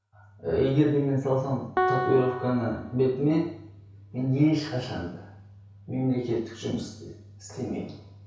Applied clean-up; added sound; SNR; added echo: none; Piano; 5 dB; reverberation time 0.6 s.